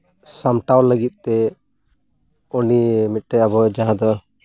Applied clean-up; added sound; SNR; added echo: none; none; none; none.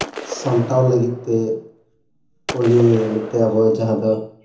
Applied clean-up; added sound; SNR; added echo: none; Gunshot, gunfire; 14 dB; reverberation time 0.7 s.